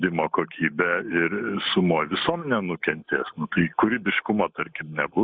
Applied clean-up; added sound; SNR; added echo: neural mask model Resemble Enhance denoiser.